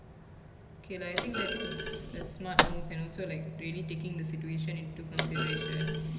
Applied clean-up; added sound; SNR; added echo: none; Thump, thud; -1 dB; none.